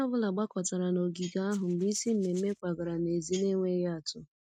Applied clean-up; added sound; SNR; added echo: neural mask model RNNoise.